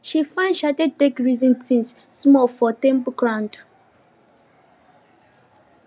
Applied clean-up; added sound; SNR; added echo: none; none; none; none.